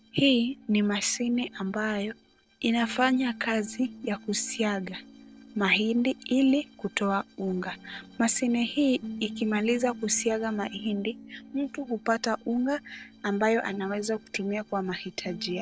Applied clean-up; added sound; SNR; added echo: neural separator model SepFormer DNS4.